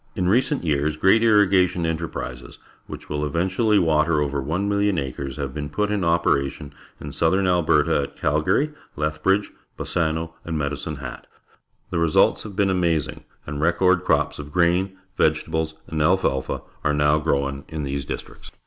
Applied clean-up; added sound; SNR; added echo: none; none; none; none.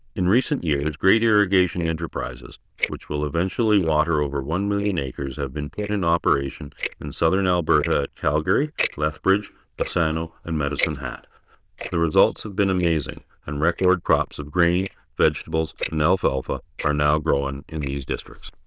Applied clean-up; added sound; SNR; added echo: neural diffusion model UNIVERSE++.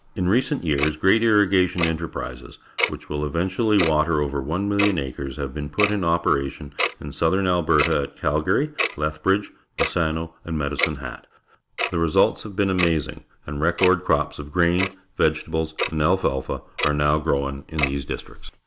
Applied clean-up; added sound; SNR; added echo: none; Tick-tock; 8 dB; none.